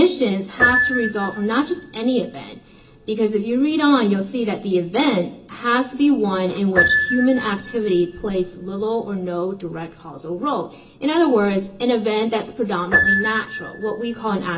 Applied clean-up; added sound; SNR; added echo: none; Piano; 6 dB; reverberation time 0.2 s.